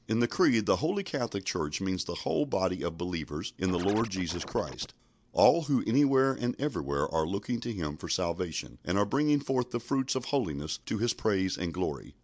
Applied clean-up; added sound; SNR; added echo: none; Scratching (performance technique); 15 dB; none.